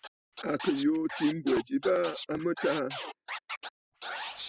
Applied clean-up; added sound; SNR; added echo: classical method spectral subtraction.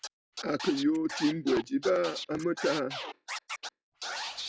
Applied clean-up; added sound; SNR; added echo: classical method log-MMSE.